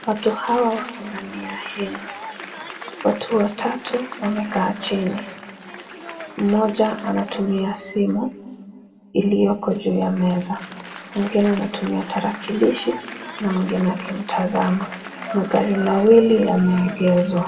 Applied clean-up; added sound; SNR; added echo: none; Applause; 15 dB; reverberation time 1.5 s.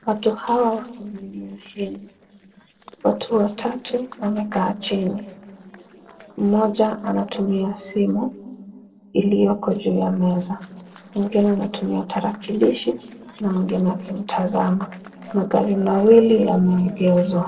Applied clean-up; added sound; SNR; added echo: neural separator model SepFormer DNS4.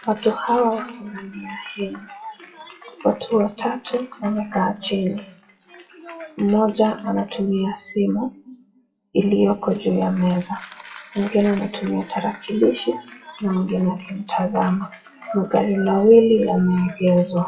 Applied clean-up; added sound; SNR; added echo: classical method WPE with log-MMSE.